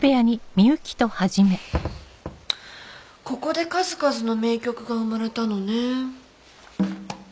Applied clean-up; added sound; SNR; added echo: none; none; none; none.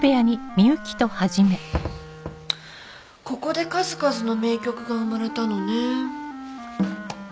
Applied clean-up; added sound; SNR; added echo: none; Wind instrument, woodwind instrument; 13 dB; none.